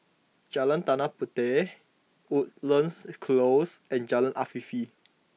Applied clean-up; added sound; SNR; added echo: none; none; none; none.